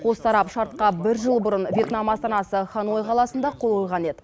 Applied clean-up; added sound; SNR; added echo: none; Water / Liquid; 15 dB; none.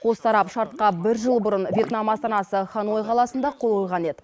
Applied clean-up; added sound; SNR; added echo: neural mask model Resemble Enhance denoiser.